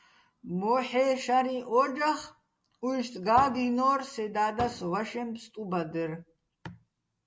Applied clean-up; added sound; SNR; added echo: none; Fireworks; 14 dB; none.